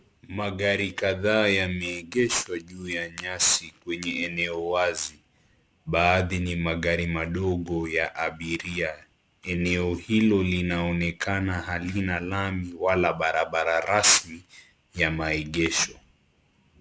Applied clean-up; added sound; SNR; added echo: none; none; none; none.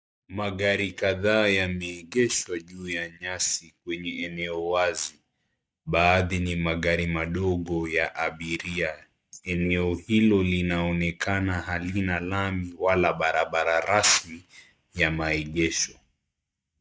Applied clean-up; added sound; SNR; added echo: neural mask model DeepFilterNet 3.